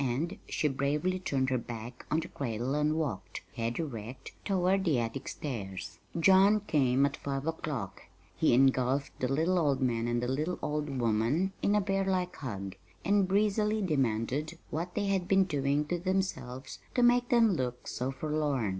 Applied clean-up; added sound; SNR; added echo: none; none; none; none.